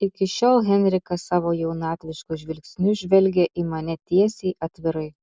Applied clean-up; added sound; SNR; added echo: none; none; none; none.